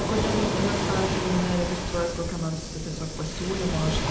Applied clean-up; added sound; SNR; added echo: none; Waves, surf; 0 dB; reverberation time 0.8 s.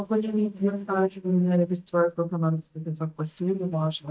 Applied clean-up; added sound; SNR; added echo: neural mask model DeepFilterNet 3.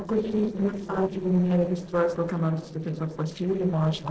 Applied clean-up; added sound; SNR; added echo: neural separator model SepFormer DNS4.